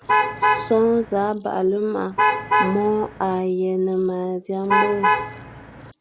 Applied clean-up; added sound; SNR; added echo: none; Alarm / Truck; -1 dB; none.